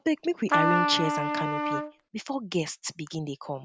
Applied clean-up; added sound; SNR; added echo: none; Trumpet; -3 dB; none.